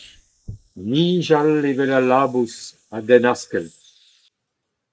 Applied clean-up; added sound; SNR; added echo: neural mask model Resemble Enhance denoiser.